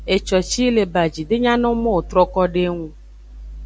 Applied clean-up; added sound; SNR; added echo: none; none; none; none.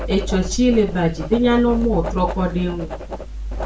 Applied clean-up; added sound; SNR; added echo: none; Writing; 12 dB; reverberation time 0.3 s.